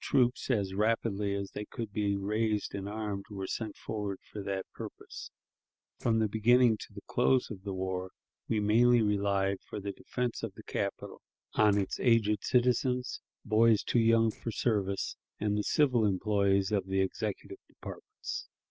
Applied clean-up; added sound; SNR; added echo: neural separator model SepFormer DNS4.